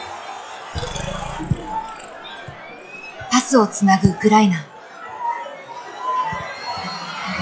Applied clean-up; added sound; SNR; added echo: classical method log-MMSE.